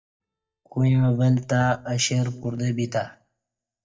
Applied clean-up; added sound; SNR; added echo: neural mask model DeepFilterNet 3.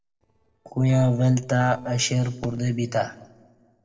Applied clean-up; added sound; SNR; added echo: neural separator model SepFormer DNS4.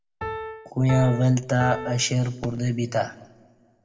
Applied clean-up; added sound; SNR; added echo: none; Piano; 9 dB; reverberation time 1.1 s.